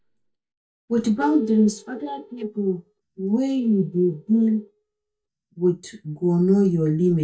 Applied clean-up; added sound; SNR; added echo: neural mask model DeepFilterNet 3.